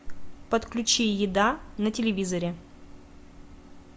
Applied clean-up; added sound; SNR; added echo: none; none; none; none.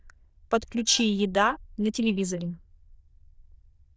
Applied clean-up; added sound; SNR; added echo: neural diffusion model UNIVERSE++.